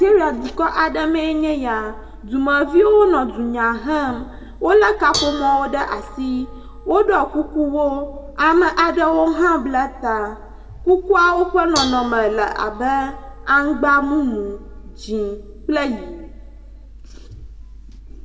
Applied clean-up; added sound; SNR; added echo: none; Dishes, pots, and pans / Bell; 15 dB; reverberation time 1.0 s.